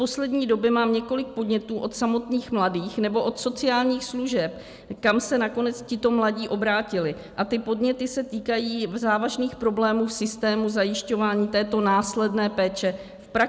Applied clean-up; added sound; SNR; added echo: none; none; none; none.